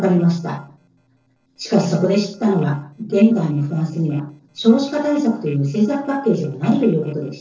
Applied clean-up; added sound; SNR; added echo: neural separator model SepFormer DNS4.